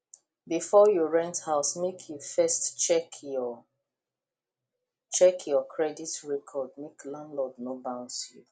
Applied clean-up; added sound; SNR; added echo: none; none; none; none.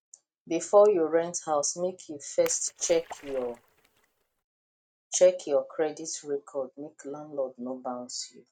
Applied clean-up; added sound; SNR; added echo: neural mask model RNNoise.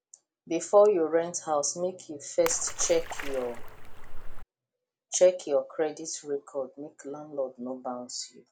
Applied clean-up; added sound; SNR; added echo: none; Splash, splatter; 4 dB; none.